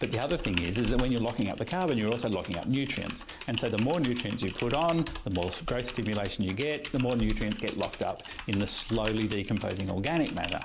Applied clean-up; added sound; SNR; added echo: none; Typing; 9 dB; none.